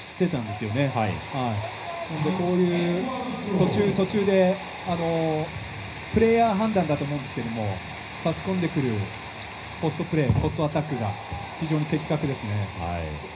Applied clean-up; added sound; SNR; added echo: none; none; none; reverberation time 0.4 s.